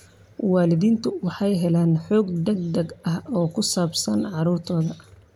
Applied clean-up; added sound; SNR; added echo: none; none; none; none.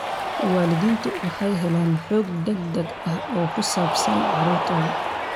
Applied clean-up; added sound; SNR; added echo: none; Cheering; 3 dB; none.